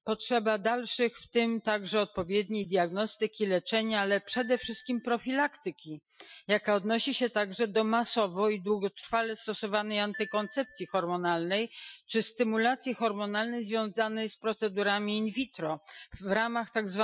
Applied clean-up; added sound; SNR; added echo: classical method Wiener filter.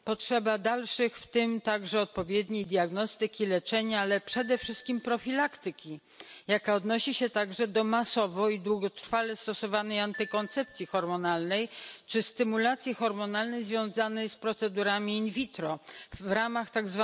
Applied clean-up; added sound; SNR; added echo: none; Glockenspiel; 19 dB; none.